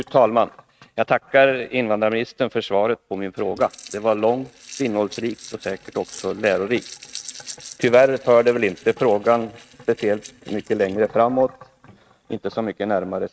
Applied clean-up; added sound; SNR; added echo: neural mask model RNNoise.